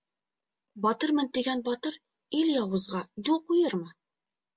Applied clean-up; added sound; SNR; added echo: none; none; none; none.